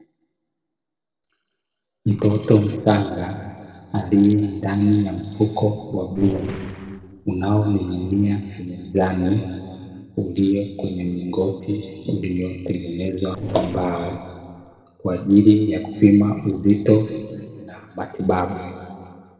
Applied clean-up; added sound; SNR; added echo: neural separator model SepFormer DNS4.